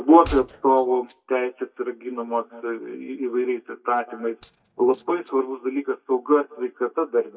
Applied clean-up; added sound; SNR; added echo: neural mask model DeepFilterNet 3.